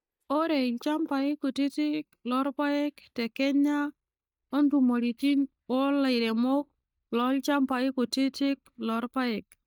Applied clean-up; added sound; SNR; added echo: neural mask model DeepFilterNet 3.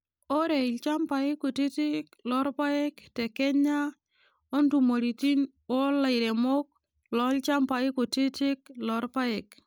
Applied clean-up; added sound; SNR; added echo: none; none; none; none.